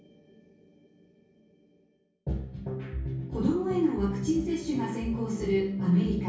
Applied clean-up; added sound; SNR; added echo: none; none; none; reverberation time 0.6 s.